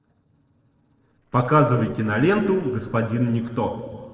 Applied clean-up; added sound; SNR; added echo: neural separator model SepFormer DNS4.